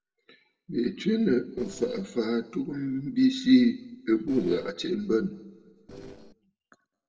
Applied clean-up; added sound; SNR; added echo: neural separator model SepFormer DNS4.